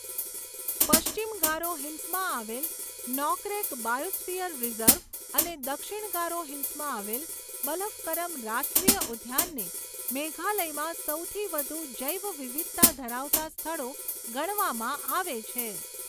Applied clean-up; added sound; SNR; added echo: none; Hi-hat; -4 dB; none.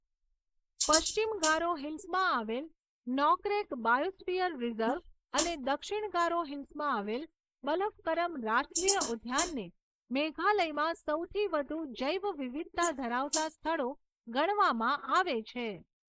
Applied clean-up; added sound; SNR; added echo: neural mask model Resemble Enhance denoiser.